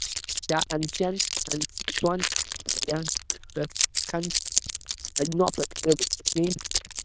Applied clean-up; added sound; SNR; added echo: neural diffusion model UNIVERSE++.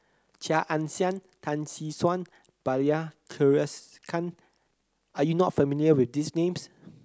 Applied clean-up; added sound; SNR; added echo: none; none; none; none.